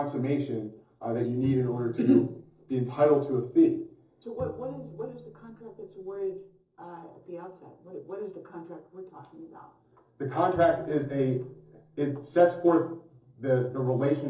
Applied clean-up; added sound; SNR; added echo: neural separator model SepFormer DNS4.